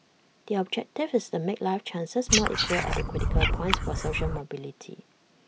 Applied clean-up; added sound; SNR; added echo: none; Frog; -4 dB; none.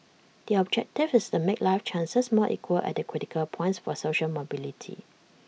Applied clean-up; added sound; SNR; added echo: none; none; none; none.